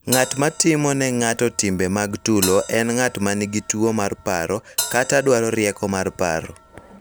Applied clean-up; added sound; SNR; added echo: none; Bell; 13 dB; none.